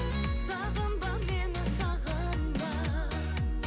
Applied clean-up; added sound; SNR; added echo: none; Bass drum / Snare drum; 11 dB; none.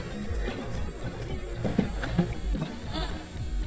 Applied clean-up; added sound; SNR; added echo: neural mask model DeepFilterNet 3.